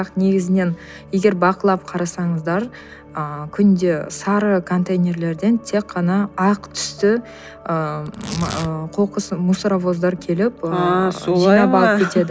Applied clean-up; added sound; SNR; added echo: none; Tearing; 16 dB; none.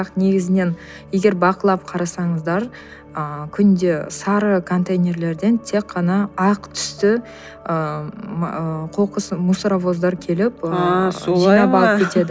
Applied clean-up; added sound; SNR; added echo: none; none; none; none.